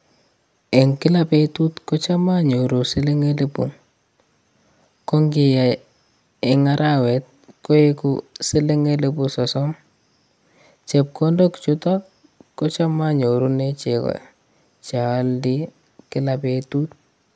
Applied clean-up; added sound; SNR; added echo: none; none; none; none.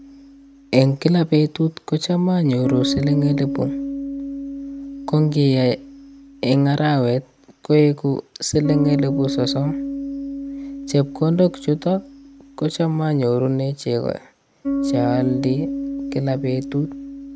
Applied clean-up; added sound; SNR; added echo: none; Bass guitar; 7 dB; none.